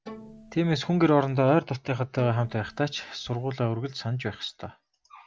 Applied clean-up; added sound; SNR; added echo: none; Bowed string instrument; 20 dB; none.